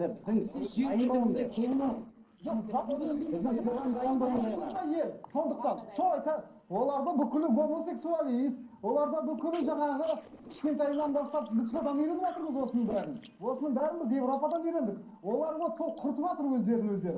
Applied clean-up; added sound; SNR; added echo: neural separator model SepFormer DNS4.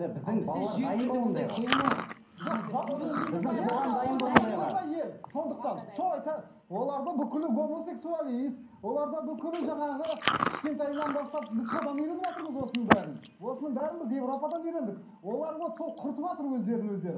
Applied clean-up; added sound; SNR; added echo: none; Chewing, mastication; 5 dB; reverberation time 0.6 s.